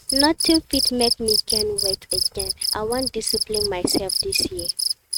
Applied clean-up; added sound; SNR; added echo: neural mask model RNNoise.